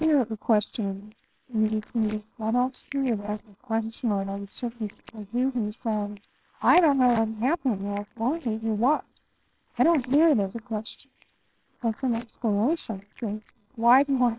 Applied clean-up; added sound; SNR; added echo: neural separator model SepFormer WHAMR!.